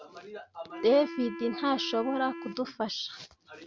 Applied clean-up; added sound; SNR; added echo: none; Wind instrument, woodwind instrument; 11 dB; none.